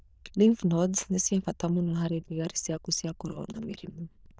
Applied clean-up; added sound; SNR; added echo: neural diffusion model UNIVERSE++.